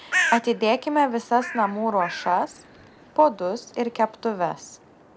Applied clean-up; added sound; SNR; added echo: none; Bird; 9 dB; none.